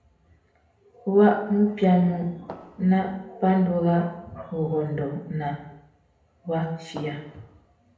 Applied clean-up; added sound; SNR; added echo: none; Fireworks; 19 dB; reverberation time 0.7 s.